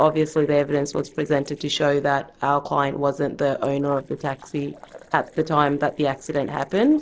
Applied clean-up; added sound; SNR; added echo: neural separator model SepFormer DNS4.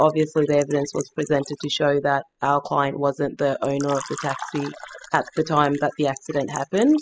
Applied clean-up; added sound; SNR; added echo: classical method spectral subtraction.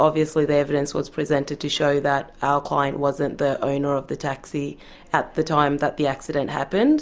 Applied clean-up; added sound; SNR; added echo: none; none; none; none.